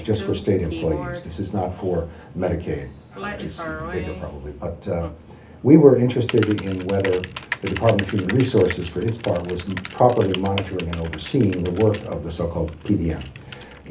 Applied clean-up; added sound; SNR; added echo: none; Typing; 14 dB; reverberation time 0.3 s.